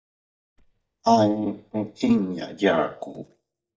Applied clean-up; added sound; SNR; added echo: neural mask model DeepFilterNet 3.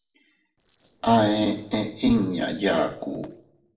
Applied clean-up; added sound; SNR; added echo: neural separator model SepFormer DNS4.